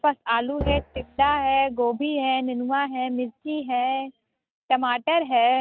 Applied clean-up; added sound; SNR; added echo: neural mask model RNNoise.